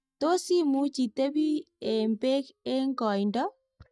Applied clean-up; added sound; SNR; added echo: neural mask model DeepFilterNet 3.